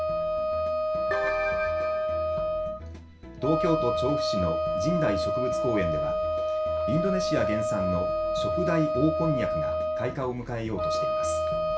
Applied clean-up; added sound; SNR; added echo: none; Wind instrument, woodwind instrument; -3 dB; reverberation time 0.3 s.